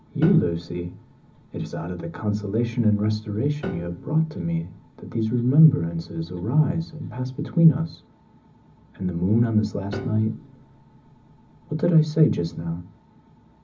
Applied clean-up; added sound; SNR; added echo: none; Piano; 18 dB; reverberation time 0.4 s.